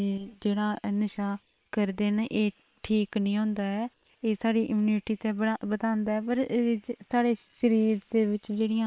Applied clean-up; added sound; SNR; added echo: neural separator model SepFormer WHAM!.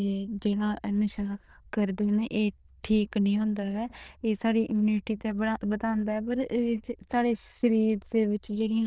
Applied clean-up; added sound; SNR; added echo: neural diffusion model UNIVERSE++.